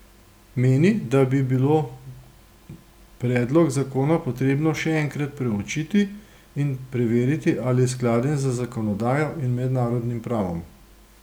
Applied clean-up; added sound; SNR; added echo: none; none; none; none.